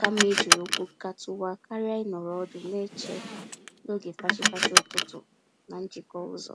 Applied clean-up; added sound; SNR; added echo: none; Car; -4 dB; none.